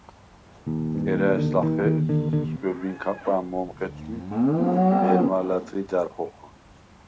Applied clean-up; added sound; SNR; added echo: none; Livestock, farm animals, working animals + Bass guitar; -3 dB; none.